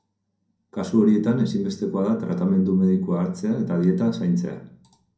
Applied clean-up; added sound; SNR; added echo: none; none; none; reverberation time 0.6 s.